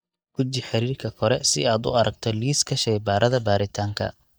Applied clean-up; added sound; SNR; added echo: neural mask model DeepFilterNet 3.